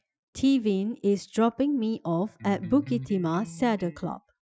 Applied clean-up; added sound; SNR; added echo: classical method Wiener filter.